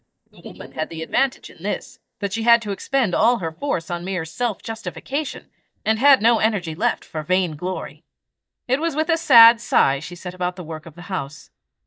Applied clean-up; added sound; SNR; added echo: neural mask model DeepFilterNet 3.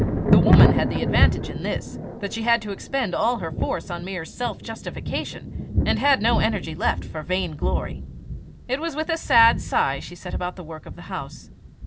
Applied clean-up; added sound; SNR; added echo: none; Thunder; -1 dB; none.